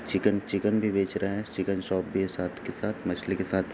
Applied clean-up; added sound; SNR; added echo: none; none; none; none.